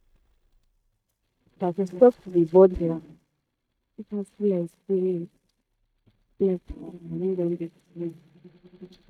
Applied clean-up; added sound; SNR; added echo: neural mask model DeepFilterNet 3.